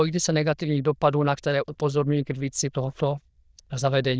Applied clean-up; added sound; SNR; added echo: neural diffusion model UNIVERSE++.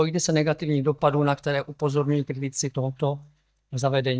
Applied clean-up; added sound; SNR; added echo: neural mask model DeepFilterNet 3.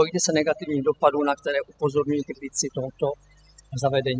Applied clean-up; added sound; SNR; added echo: classical method spectral subtraction.